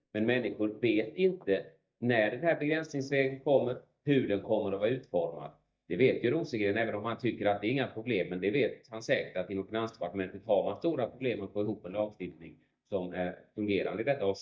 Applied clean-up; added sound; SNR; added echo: neural mask model DeepFilterNet 3.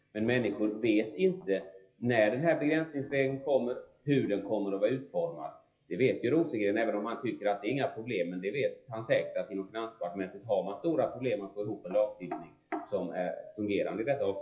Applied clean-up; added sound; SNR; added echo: classical method WPE with log-MMSE.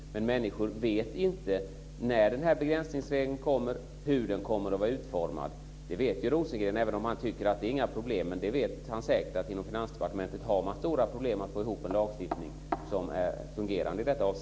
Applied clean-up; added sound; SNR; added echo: none; none; none; none.